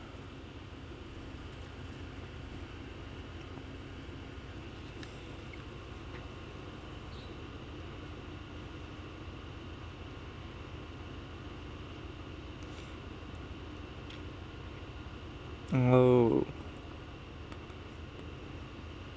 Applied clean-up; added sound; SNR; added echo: none; none; none; none.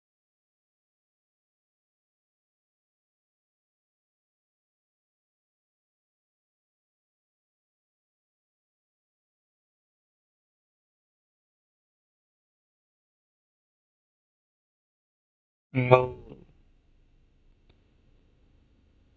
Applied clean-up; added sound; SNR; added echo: neural mask model DeepFilterNet 3.